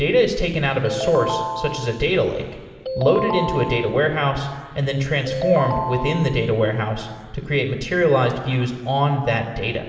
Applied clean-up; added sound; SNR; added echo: none; Ringtone; 7 dB; reverberation time 2.1 s.